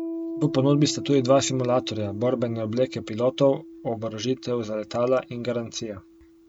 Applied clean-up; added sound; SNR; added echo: none; Piano; 12 dB; none.